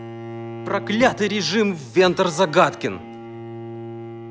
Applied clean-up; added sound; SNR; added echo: none; Bowed string instrument; 13 dB; none.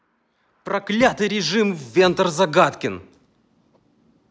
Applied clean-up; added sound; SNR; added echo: none; none; none; none.